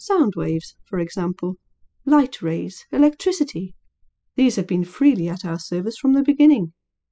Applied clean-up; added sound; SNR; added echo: classical method spectral subtraction.